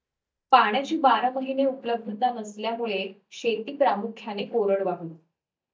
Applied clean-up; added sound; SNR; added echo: neural mask model DeepFilterNet 3.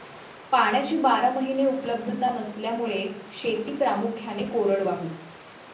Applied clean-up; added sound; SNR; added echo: none; Water; 19 dB; reverberation time 0.6 s.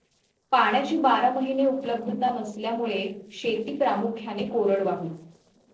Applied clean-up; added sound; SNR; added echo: neural separator model SepFormer DNS4.